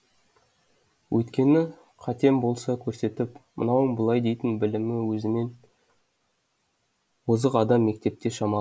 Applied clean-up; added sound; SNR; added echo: none; none; none; none.